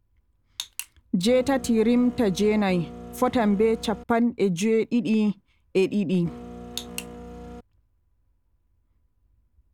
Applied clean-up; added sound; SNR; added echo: none; Printer; 14 dB; none.